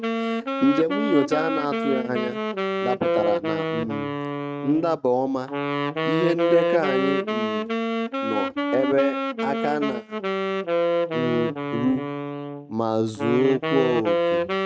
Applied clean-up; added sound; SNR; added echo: neural mask model RNNoise.